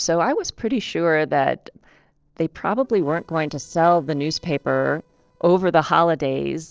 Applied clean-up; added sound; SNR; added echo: neural separator model SepFormer DNS4.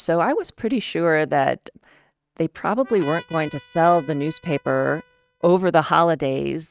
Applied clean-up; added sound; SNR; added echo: neural mask model RNNoise.